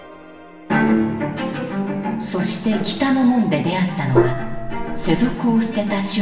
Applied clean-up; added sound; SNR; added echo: none; Gong; 1 dB; reverberation time 1.3 s.